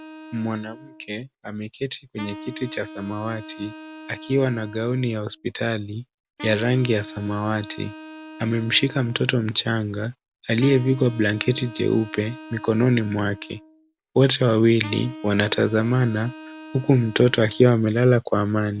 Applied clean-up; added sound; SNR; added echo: none; Wind instrument, woodwind instrument; 18 dB; none.